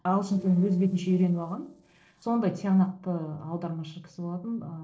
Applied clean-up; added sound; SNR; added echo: neural separator model SepFormer DNS4.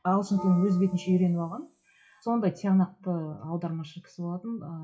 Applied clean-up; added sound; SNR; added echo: classical method WPE with log-MMSE.